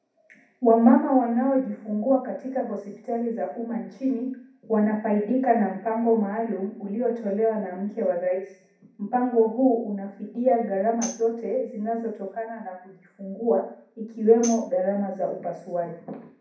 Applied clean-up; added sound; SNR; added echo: none; Tambourine; 17 dB; reverberation time 0.6 s.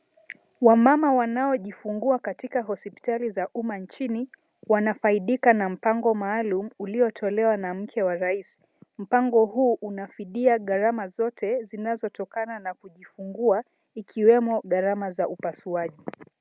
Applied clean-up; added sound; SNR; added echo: none; none; none; none.